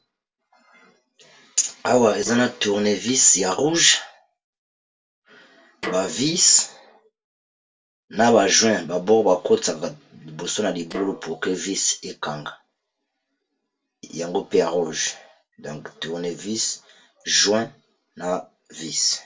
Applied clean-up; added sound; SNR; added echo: neural separator model SepFormer DNS4.